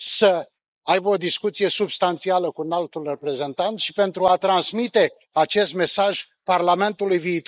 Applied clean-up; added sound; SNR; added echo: neural mask model Resemble Enhance denoiser.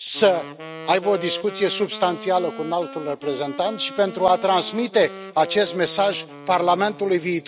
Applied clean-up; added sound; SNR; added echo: none; Wind instrument, woodwind instrument; 14 dB; none.